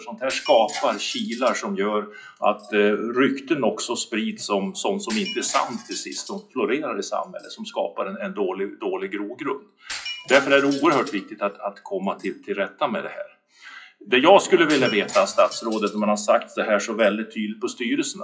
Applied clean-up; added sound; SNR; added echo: classical method WPE with log-MMSE.